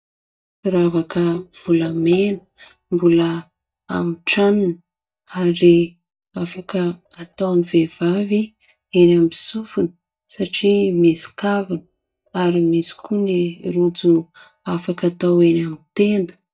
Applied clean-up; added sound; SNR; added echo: neural mask model DeepFilterNet 3.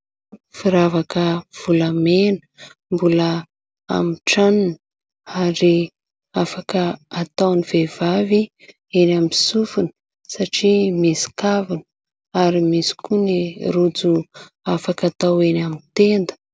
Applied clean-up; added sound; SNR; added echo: none; none; none; none.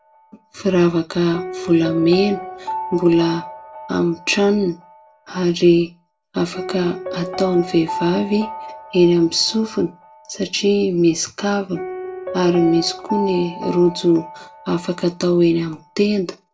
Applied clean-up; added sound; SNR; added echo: none; Piano; 13 dB; reverberation time 0.2 s.